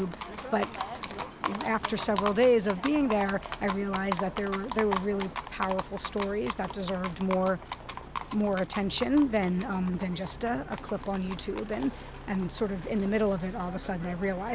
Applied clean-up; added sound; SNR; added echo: none; Livestock, farm animals, working animals; 9 dB; none.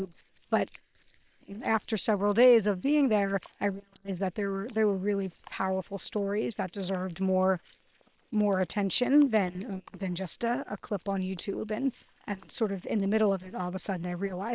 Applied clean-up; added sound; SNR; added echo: neural separator model SepFormer WHAM!.